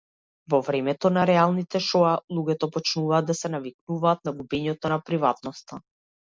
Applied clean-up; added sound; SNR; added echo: none; none; none; none.